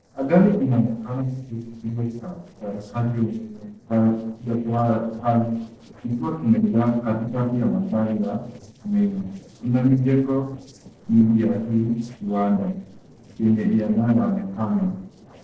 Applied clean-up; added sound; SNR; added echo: neural separator model SepFormer DNS4.